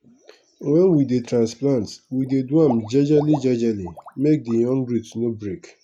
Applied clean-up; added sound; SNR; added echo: classical method log-MMSE.